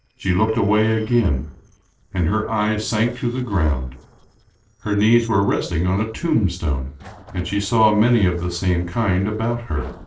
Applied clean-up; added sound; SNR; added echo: neural separator model SepFormer DNS4.